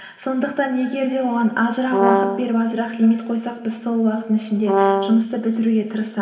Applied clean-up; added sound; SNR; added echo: none; Brass instrument; -1 dB; reverberation time 2.2 s.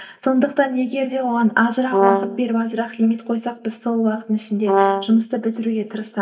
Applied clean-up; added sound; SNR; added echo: neural mask model DeepFilterNet 3.